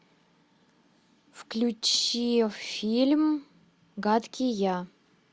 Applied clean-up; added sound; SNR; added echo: none; none; none; none.